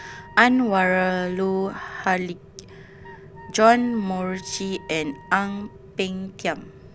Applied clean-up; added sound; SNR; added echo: none; Rain + Wind instrument, woodwind instrument; 19 dB; none.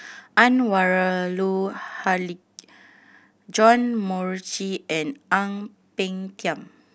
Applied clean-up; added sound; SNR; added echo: none; none; none; none.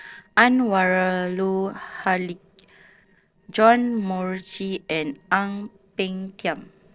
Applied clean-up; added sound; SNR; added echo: neural separator model SepFormer DNS4.